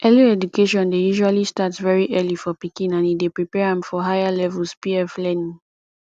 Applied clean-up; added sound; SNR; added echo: none; none; none; none.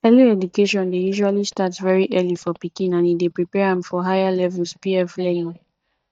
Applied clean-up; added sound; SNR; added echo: neural mask model DeepFilterNet 3.